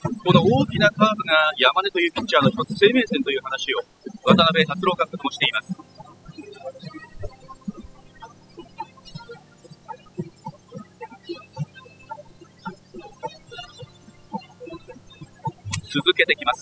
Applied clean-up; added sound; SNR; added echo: classical method spectral subtraction.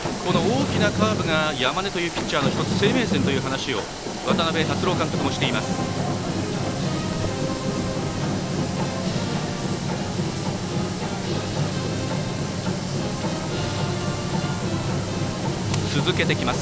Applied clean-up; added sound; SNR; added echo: none; Water tap, faucet; 13 dB; none.